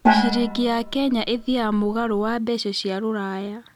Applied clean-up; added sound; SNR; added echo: none; Gong; 1 dB; none.